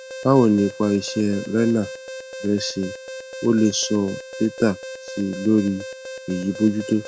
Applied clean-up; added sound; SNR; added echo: none; Alarm; 13 dB; none.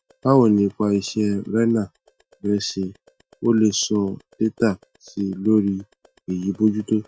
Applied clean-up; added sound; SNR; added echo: classical method Wiener filter.